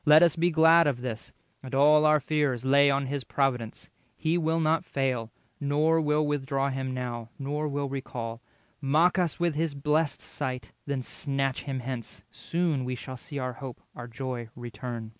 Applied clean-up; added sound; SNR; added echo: none; none; none; none.